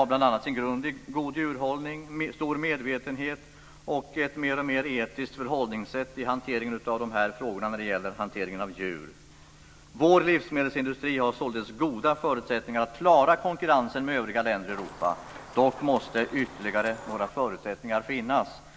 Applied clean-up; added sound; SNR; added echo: none; Chicken, rooster; 17 dB; none.